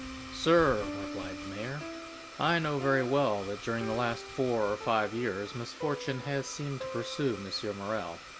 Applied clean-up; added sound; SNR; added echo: none; Piano + Domestic sounds, home sounds; 10 dB; none.